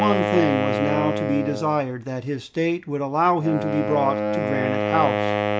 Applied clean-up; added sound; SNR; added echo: none; Wind instrument, woodwind instrument; 2 dB; none.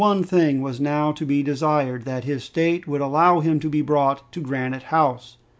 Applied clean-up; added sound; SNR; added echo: none; none; none; none.